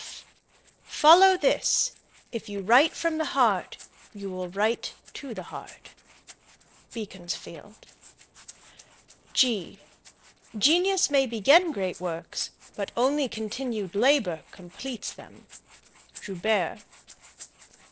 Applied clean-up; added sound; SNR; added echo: neural separator model SepFormer DNS4.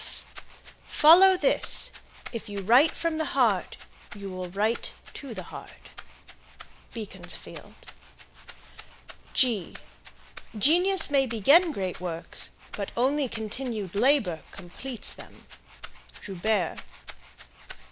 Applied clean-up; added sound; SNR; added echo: none; Rattle (instrument); 8 dB; none.